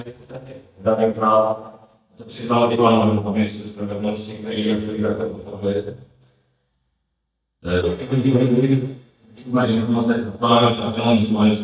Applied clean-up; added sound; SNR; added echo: neural mask model DeepFilterNet 3.